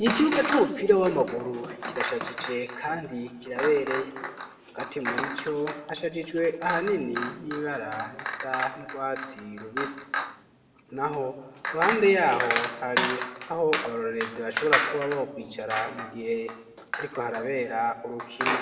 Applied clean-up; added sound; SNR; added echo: none; Chink, clink; 5 dB; reverberation time 1.3 s.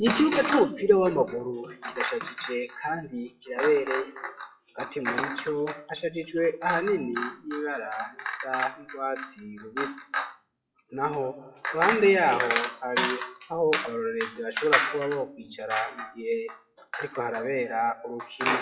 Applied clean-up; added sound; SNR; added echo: classical method WPE with log-MMSE.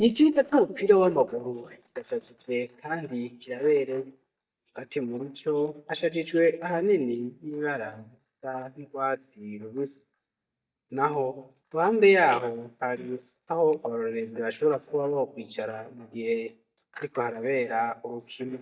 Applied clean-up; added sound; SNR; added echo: neural mask model DeepFilterNet 3.